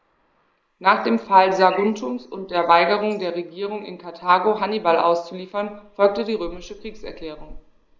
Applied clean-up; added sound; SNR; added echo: neural mask model Resemble Enhance denoiser.